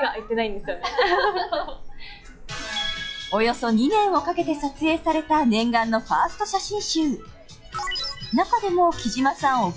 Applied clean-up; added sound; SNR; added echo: classical method log-MMSE.